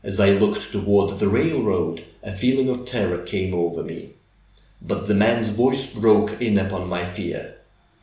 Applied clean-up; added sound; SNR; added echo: none; none; none; none.